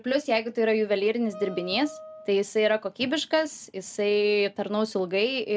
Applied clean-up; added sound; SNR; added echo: none; Wind instrument, woodwind instrument; 16 dB; none.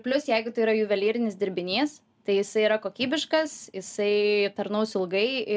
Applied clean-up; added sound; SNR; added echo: none; none; none; none.